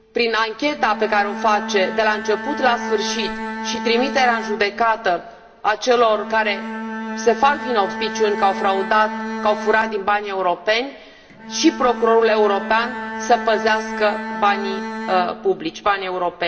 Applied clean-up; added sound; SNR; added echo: none; Bowed string instrument; 9 dB; reverberation time 2.6 s.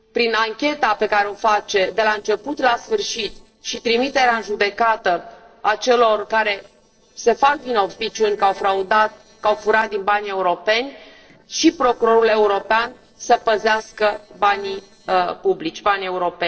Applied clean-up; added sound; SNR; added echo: neural separator model SepFormer DNS4.